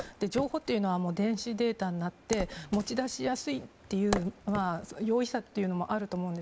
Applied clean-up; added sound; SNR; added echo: none; Wood; 13 dB; none.